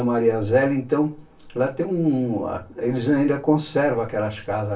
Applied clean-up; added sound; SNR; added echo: none; none; none; reverberation time 0.2 s.